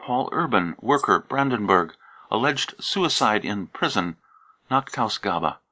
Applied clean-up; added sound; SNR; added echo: neural mask model Resemble Enhance denoiser.